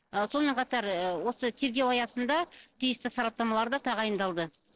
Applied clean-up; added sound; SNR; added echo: neural separator model SepFormer DNS4.